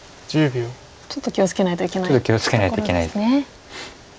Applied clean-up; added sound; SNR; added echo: none; none; none; none.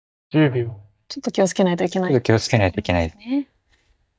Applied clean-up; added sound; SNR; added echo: neural mask model DeepFilterNet 3.